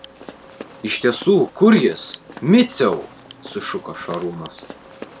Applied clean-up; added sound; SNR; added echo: none; Walk, footsteps; 19 dB; none.